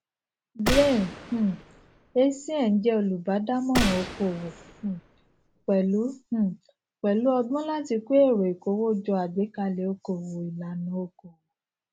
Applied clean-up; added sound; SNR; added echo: none; Gunshot, gunfire; 7 dB; none.